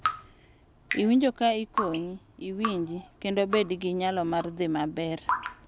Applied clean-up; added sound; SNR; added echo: none; Drip; 8 dB; none.